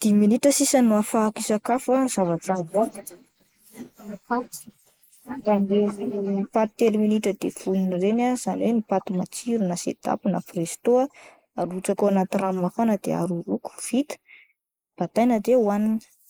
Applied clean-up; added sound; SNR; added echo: neural mask model Resemble Enhance denoiser.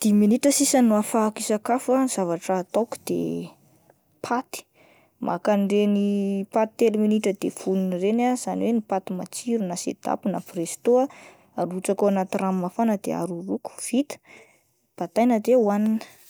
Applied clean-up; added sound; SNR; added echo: none; none; none; none.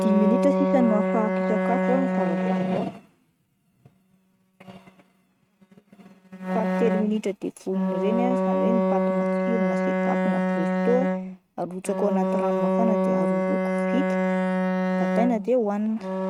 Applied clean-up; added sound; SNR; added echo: neural mask model RNNoise.